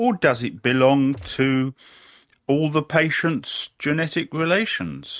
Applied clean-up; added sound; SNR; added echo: neural mask model RNNoise.